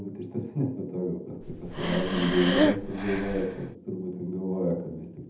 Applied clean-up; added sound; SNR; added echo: none; Breathing; -1 dB; reverberation time 0.8 s.